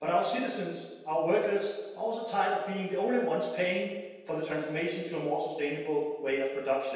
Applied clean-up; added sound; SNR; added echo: none; none; none; reverberation time 1.2 s.